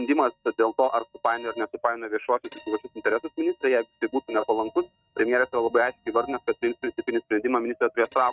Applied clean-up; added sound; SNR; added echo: neural mask model RNNoise.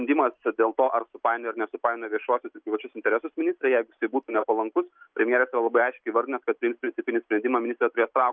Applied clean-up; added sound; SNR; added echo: none; none; none; none.